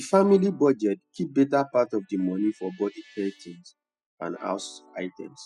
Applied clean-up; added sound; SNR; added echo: classical method spectral subtraction.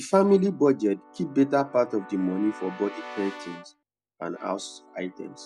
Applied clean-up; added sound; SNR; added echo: none; Keyboard (musical) / Brass instrument; 18 dB; none.